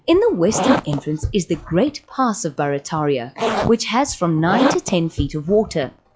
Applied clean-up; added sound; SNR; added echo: classical method log-MMSE.